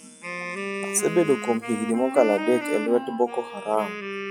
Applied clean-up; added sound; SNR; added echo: classical method log-MMSE.